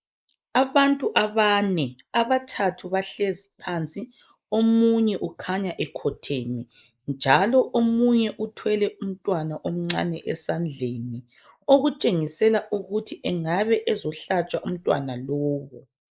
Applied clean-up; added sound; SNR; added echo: neural mask model Resemble Enhance denoiser.